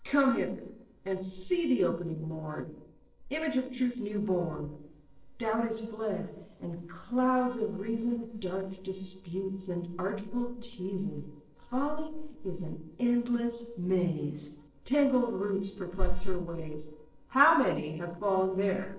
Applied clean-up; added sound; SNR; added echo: neural separator model SepFormer DNS4.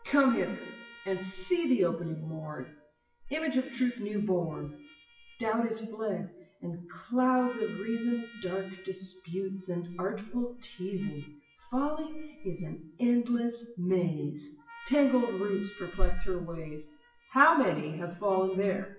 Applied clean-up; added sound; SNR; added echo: classical method WPE with log-MMSE.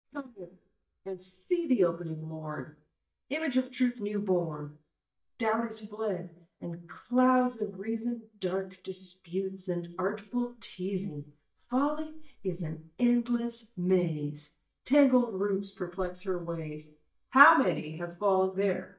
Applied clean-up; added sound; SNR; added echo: neural mask model DeepFilterNet 3.